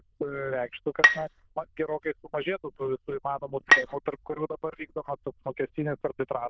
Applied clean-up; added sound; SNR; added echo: neural diffusion model UNIVERSE++.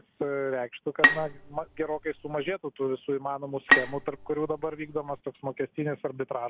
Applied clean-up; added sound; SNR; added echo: none; Bowed string instrument; -4 dB; none.